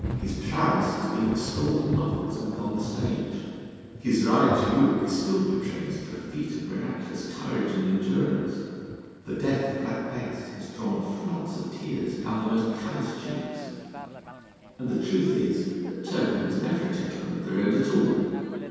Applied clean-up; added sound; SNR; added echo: none; Thunder / Rain; 12 dB; reverberation time 2.1 s.